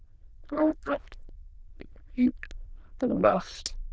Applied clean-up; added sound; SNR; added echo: neural diffusion model UNIVERSE++.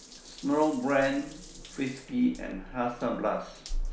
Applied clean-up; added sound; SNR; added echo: none; Drip / Trickle, dribble / Bathtub (filling or washing) / Water tap, faucet; 10 dB; none.